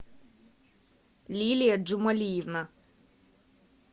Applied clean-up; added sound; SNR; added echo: none; none; none; none.